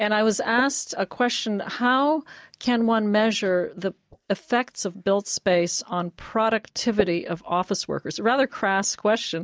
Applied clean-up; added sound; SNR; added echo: neural mask model DeepFilterNet 3.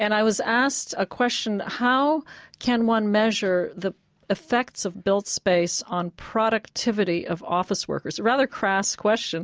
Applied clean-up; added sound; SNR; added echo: none; none; none; none.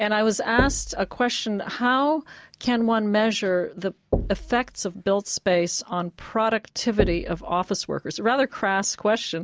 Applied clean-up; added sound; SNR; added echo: none; Knock / Wood; 9 dB; none.